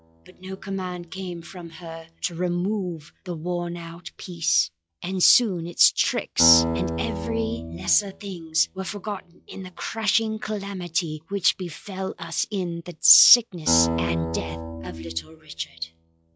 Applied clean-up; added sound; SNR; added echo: classical method log-MMSE.